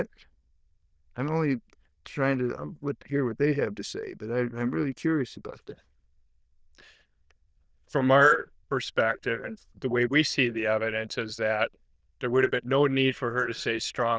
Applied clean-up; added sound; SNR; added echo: neural diffusion model UNIVERSE++.